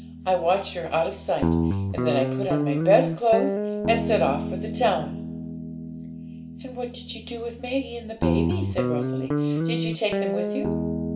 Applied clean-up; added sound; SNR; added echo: none; Guitar; 0 dB; reverberation time 0.6 s.